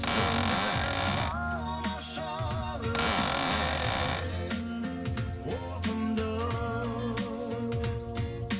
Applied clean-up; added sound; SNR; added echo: none; Cupboard open or close / Door; -3 dB; reverberation time 1.7 s.